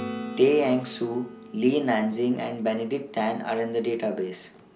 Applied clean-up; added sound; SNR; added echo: none; Acoustic guitar / Strum; 15 dB; none.